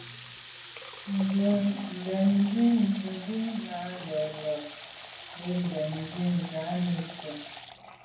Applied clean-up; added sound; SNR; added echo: none; Water tap, faucet / Water; 8 dB; reverberation time 0.9 s.